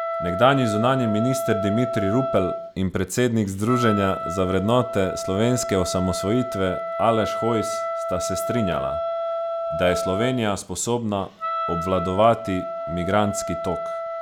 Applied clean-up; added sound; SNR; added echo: none; Wind instrument, woodwind instrument; 5 dB; none.